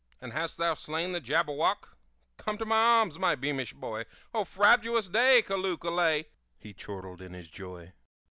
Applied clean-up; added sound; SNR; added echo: none; none; none; none.